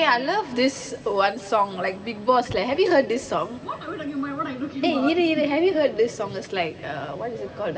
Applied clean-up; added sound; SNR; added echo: none; none; none; reverberation time 1.9 s.